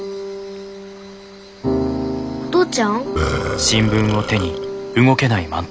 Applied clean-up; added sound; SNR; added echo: none; Burping, eructation; 5 dB; none.